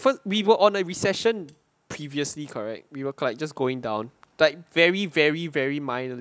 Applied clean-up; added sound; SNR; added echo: none; none; none; none.